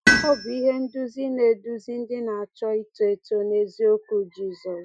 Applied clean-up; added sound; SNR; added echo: classical method Wiener filter.